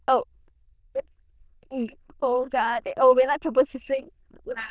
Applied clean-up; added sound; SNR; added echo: neural diffusion model UNIVERSE++.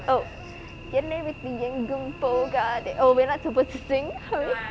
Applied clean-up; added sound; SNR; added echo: none; Cricket / Buzz; 18 dB; none.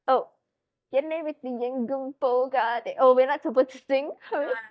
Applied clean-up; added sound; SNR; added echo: neural mask model DeepFilterNet 3.